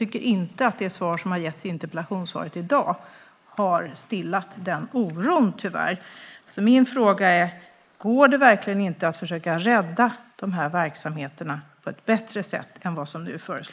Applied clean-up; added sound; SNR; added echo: neural mask model Resemble Enhance denoiser.